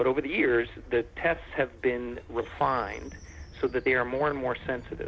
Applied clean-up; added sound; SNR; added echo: none; Train; 17 dB; none.